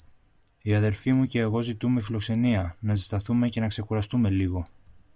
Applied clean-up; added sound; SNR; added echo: none; none; none; none.